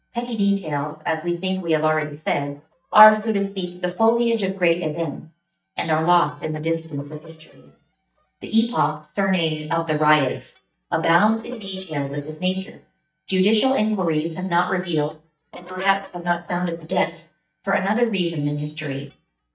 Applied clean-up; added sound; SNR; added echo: neural mask model DeepFilterNet 3.